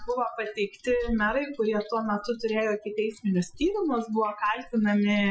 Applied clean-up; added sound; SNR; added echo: classical method Wiener filter.